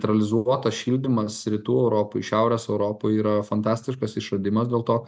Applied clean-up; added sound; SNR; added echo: none; none; none; none.